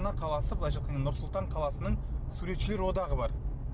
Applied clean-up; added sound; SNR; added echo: none; none; none; none.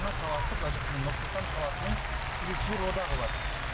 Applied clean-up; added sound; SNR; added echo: none; Applause; 4 dB; none.